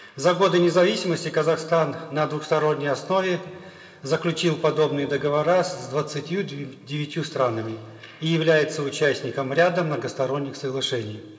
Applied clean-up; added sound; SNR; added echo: none; none; none; reverberation time 2.5 s.